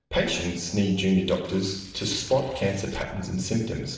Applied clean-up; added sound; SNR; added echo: neural separator model SepFormer DNS4.